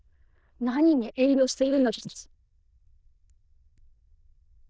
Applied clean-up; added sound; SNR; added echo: neural diffusion model UNIVERSE++.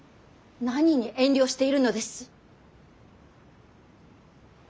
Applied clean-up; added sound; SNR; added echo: none; none; none; none.